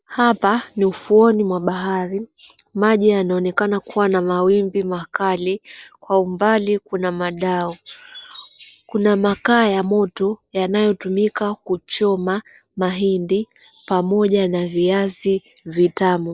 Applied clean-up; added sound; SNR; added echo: none; none; none; none.